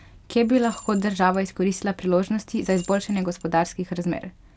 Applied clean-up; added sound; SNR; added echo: none; Rattle / Keys jangling; 10 dB; none.